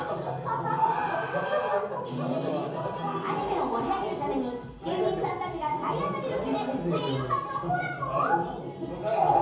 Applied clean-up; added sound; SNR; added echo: none; none; none; reverberation time 0.7 s.